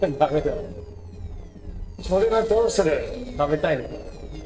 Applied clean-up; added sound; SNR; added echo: neural separator model SepFormer DNS4.